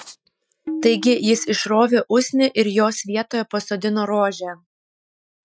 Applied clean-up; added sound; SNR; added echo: classical method Wiener filter.